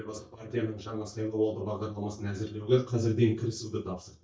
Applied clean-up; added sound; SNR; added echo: neural mask model DeepFilterNet 3.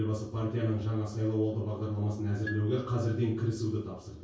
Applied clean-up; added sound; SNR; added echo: none; Marimba, xylophone; 18 dB; reverberation time 0.6 s.